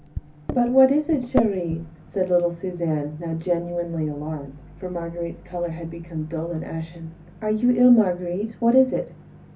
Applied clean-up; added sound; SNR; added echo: none; Microwave oven; 15 dB; reverberation time 0.4 s.